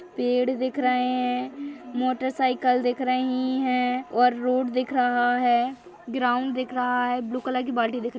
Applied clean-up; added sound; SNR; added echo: none; none; none; none.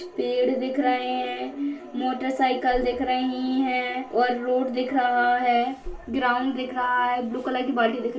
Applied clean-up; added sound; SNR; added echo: none; Breathing; 20 dB; reverberation time 0.3 s.